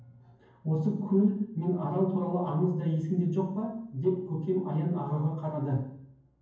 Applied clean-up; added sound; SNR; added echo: none; none; none; reverberation time 0.9 s.